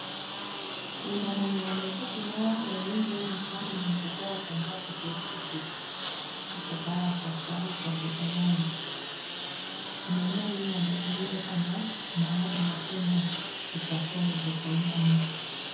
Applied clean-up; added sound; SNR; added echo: none; Engine; 3 dB; reverberation time 0.5 s.